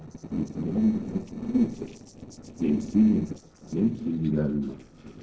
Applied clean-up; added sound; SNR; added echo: neural separator model SepFormer DNS4.